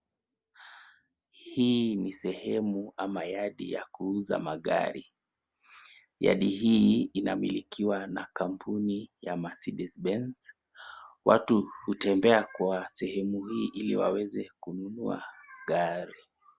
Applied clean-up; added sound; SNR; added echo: none; none; none; none.